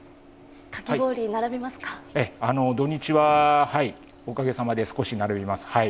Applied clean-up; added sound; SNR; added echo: none; none; none; none.